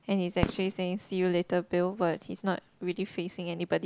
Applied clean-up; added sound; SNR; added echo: none; Fireworks; 11 dB; none.